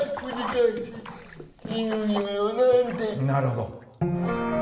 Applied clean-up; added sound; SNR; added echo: none; Sink (filling or washing); 15 dB; reverberation time 1.0 s.